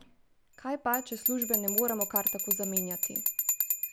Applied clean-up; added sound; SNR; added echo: none; Bell; -3 dB; none.